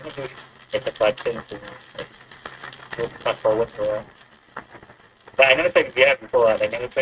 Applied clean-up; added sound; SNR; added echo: neural mask model RNNoise.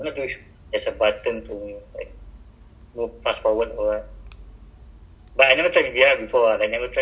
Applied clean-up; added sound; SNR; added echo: none; none; none; none.